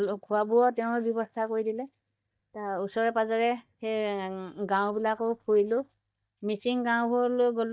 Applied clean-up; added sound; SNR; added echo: neural mask model DeepFilterNet 3.